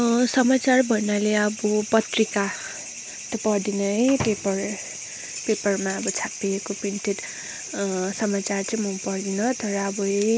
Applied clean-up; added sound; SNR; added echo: none; none; none; none.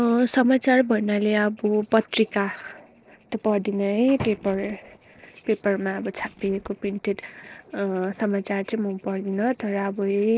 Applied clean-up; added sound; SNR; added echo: neural separator model SepFormer DNS4.